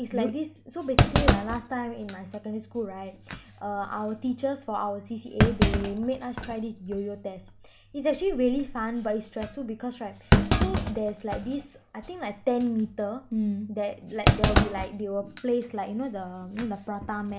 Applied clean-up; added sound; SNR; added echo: none; Thump, thud; -1 dB; none.